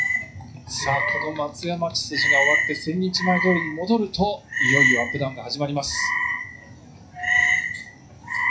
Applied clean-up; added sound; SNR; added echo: classical method WPE with log-MMSE.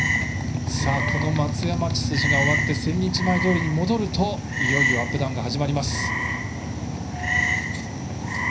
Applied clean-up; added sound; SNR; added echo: none; Frog; 4 dB; reverberation time 0.4 s.